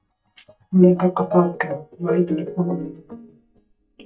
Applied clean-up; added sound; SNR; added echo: neural mask model DeepFilterNet 3.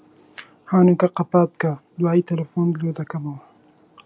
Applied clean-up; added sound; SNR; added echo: none; none; none; none.